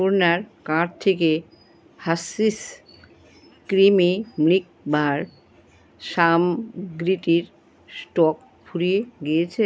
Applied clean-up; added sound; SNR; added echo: none; none; none; none.